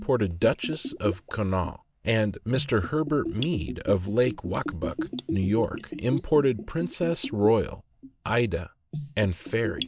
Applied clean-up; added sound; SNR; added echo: neural mask model DeepFilterNet 3.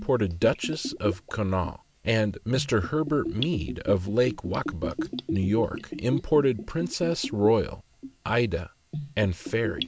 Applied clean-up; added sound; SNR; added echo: none; Bathtub (filling or washing) / Gurgling; 9 dB; none.